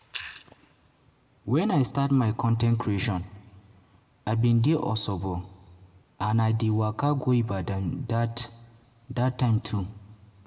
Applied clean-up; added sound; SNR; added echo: none; none; none; reverberation time 1.2 s.